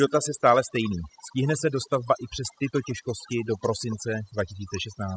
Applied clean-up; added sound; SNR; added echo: classical method spectral subtraction.